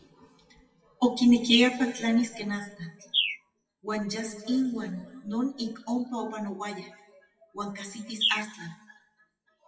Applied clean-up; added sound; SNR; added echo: classical method WPE with log-MMSE.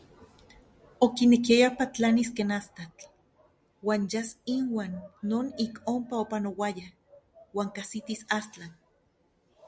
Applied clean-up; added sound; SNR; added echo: none; none; none; none.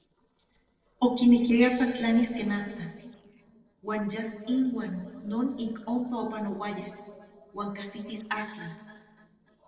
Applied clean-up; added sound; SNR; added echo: neural separator model SepFormer DNS4.